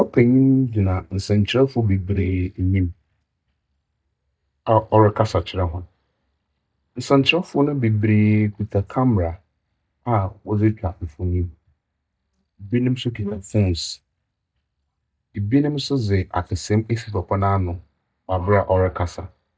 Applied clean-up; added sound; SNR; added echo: neural mask model DeepFilterNet 3.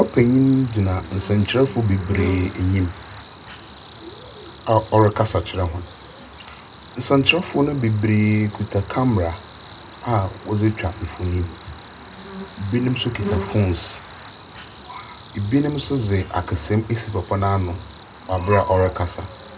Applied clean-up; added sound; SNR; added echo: none; Cricket; 12 dB; reverberation time 0.2 s.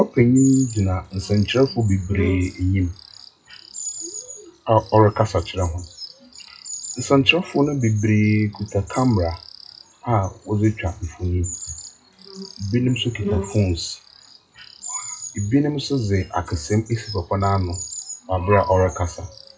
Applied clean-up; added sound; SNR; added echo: classical method WPE with log-MMSE.